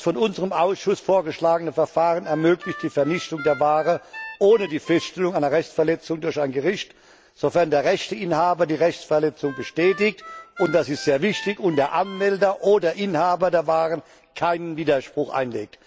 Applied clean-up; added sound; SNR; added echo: none; Harmonica; 16 dB; none.